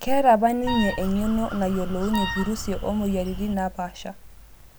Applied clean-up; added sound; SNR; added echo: none; Crow + Wind instrument, woodwind instrument; 6 dB; none.